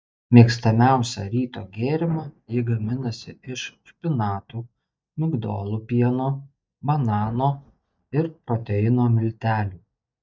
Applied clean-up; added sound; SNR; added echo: neural mask model DeepFilterNet 3.